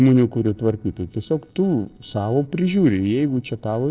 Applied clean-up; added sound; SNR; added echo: neural separator model SepFormer DNS4.